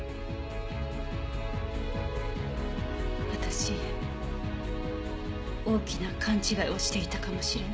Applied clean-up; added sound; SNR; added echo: none; none; none; none.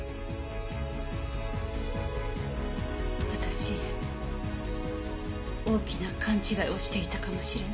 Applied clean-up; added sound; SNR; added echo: none; Wood; 12 dB; none.